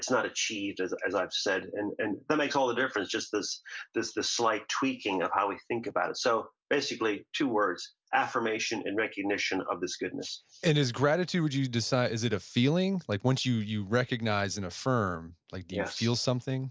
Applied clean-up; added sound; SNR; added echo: none; none; none; none.